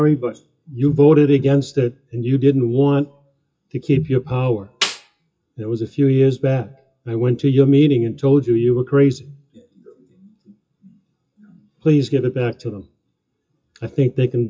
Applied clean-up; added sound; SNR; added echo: classical method WPE with log-MMSE.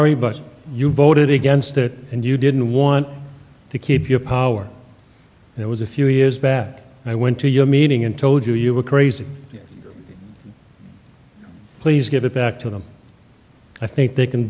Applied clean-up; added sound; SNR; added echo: none; none; none; none.